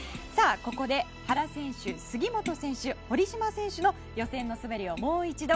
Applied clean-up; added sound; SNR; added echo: none; Tap; 16 dB; none.